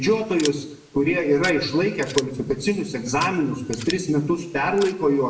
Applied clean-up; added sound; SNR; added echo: none; Scissors; 16 dB; reverberation time 0.6 s.